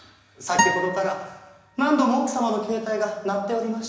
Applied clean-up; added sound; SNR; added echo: none; Acoustic guitar; 2 dB; reverberation time 1.0 s.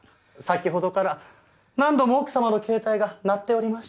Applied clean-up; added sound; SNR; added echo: none; none; none; none.